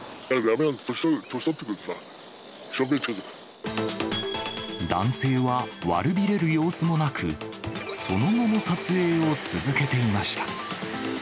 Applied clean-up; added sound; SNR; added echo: none; none; none; none.